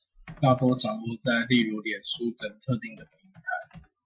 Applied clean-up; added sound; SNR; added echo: classical method Wiener filter.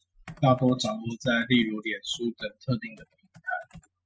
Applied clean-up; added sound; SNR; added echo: classical method spectral subtraction.